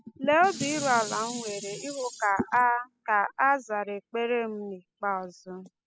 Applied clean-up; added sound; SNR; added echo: classical method spectral subtraction.